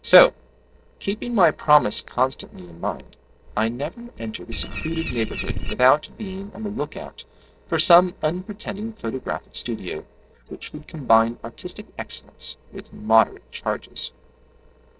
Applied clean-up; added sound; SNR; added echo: neural separator model SepFormer DNS4.